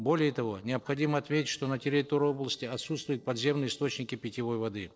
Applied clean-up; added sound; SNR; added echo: neural separator model SepFormer DNS4.